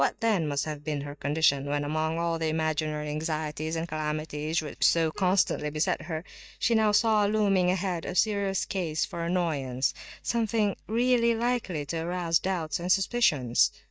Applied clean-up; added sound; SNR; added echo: neural mask model DeepFilterNet 3.